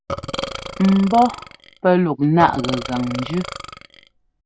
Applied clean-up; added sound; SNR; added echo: none; Burping, eructation; 11 dB; none.